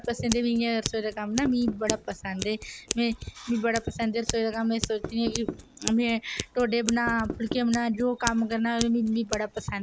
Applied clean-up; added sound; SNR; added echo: none; Scissors + Knock; 9 dB; none.